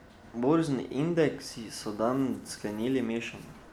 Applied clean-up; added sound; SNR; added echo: none; none; none; none.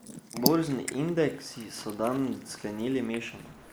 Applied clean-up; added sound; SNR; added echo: neural mask model Resemble Enhance denoiser.